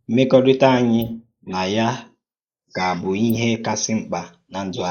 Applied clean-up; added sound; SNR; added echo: neural mask model Resemble Enhance denoiser.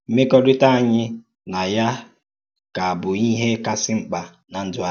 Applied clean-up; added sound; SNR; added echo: none; none; none; none.